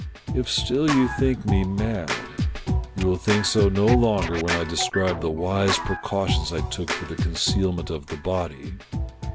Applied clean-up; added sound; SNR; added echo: none; Scratching (performance technique); 3 dB; none.